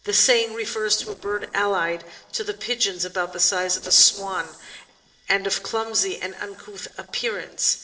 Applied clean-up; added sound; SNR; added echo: neural separator model SepFormer DNS4.